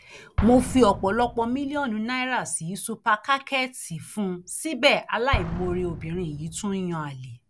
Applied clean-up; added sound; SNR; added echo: none; Explosion; 11 dB; none.